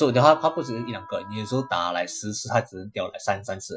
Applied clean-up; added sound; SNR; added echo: classical method Wiener filter.